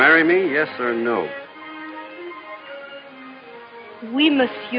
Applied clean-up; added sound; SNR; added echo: none; none; none; none.